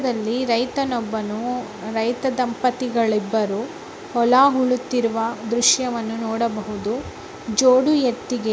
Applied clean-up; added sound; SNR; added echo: none; none; none; none.